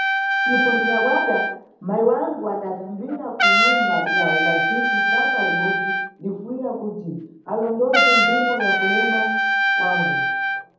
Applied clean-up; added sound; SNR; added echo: none; Trumpet; -4 dB; reverberation time 0.8 s.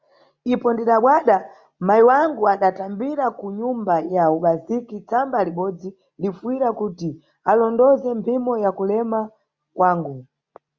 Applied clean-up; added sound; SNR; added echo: none; none; none; none.